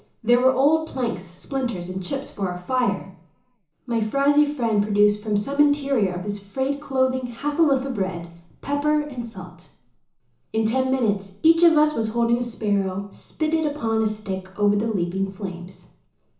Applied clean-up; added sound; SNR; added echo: none; none; none; reverberation time 0.8 s.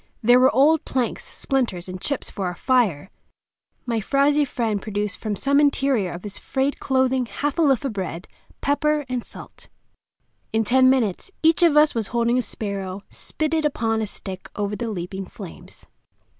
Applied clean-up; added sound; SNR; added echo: none; none; none; none.